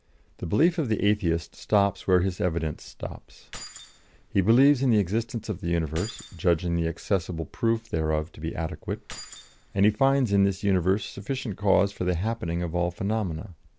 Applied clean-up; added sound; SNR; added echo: none; Keys jangling; 19 dB; none.